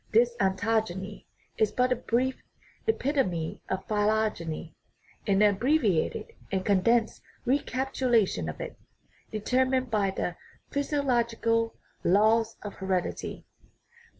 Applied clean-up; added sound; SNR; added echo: none; none; none; none.